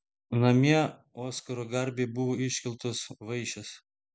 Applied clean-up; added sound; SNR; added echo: none; none; none; none.